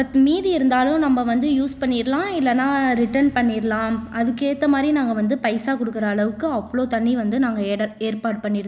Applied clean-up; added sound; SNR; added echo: none; none; none; none.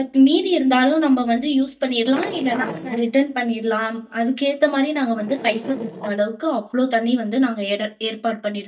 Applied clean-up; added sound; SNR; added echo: neural mask model DeepFilterNet 3.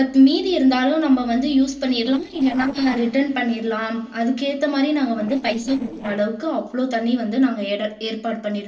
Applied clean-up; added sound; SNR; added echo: neural separator model SepFormer DNS4.